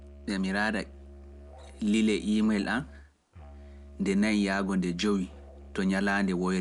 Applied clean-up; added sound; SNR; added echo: none; Musical instrument; 18 dB; none.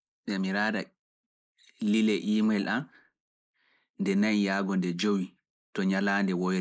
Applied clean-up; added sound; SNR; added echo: neural mask model Resemble Enhance denoiser.